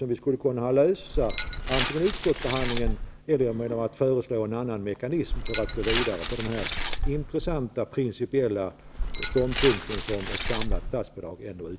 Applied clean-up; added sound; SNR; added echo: none; Glass; -3 dB; none.